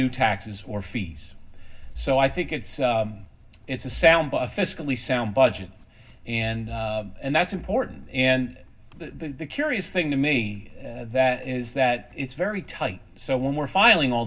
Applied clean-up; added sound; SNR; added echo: none; Chewing, mastication / Livestock, farm animals, working animals; 18 dB; reverberation time 0.4 s.